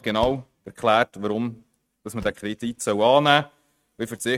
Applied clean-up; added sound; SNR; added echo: neural mask model RNNoise.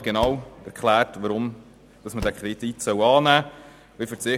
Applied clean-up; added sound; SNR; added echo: none; Slam; 18 dB; none.